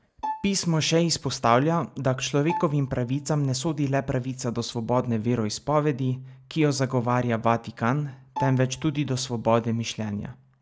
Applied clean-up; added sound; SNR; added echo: none; Bowed string instrument; 13 dB; none.